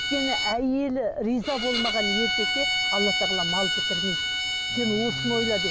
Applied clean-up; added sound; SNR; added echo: none; Bowed string instrument; -1 dB; none.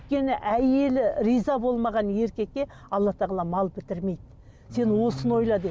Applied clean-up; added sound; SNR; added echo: none; none; none; none.